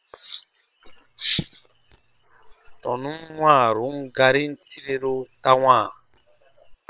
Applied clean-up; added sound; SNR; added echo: neural separator model SepFormer WHAM!.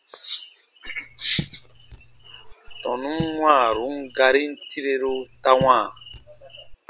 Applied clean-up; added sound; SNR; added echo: none; Raindrop / Drip; 14 dB; none.